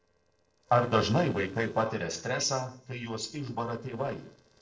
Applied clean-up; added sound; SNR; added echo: neural separator model SepFormer DNS4.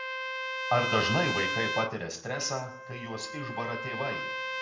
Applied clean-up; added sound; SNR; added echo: none; Trumpet; 2 dB; reverberation time 0.5 s.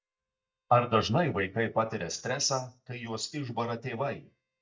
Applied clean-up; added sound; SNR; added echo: neural mask model DeepFilterNet 3.